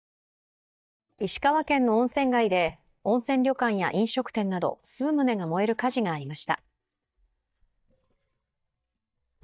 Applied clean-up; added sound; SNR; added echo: neural mask model DeepFilterNet 3.